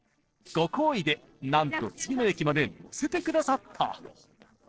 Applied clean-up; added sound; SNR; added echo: neural separator model SepFormer DNS4.